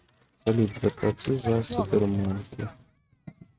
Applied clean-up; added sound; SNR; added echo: neural mask model RNNoise.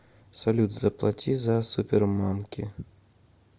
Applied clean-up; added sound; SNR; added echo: none; none; none; none.